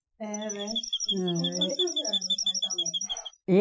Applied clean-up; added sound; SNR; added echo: classical method Wiener filter.